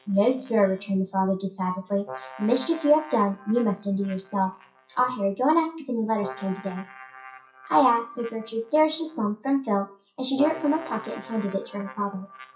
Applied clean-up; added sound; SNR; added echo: classical method WPE with log-MMSE.